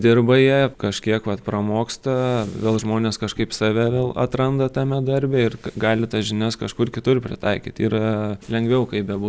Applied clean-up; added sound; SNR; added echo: none; none; none; none.